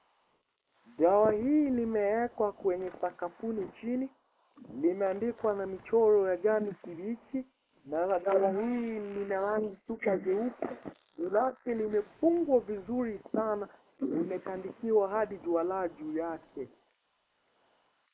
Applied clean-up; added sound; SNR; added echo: neural mask model Resemble Enhance denoiser.